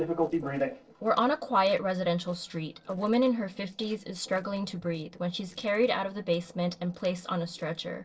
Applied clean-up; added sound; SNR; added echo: neural separator model SepFormer DNS4.